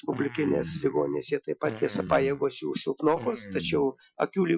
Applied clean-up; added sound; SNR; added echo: classical method Wiener filter.